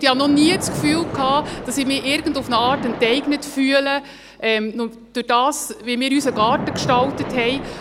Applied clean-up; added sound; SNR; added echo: none; Splash, splatter; 10 dB; none.